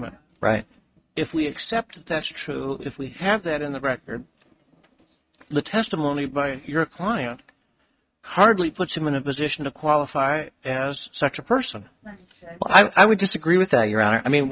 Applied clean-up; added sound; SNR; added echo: neural mask model RNNoise.